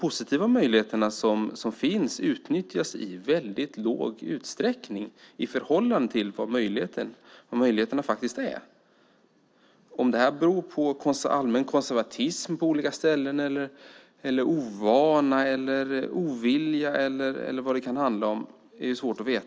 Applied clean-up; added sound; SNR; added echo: none; none; none; none.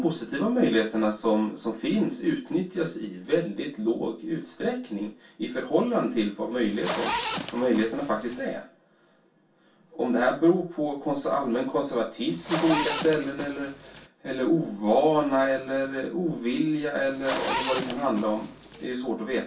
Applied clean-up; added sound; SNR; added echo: none; Zipper (clothing); 5 dB; reverberation time 0.2 s.